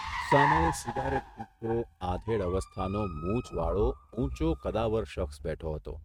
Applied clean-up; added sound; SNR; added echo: neural mask model RNNoise.